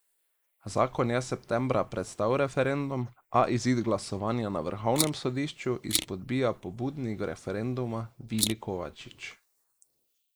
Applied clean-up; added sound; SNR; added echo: neural mask model Resemble Enhance denoiser.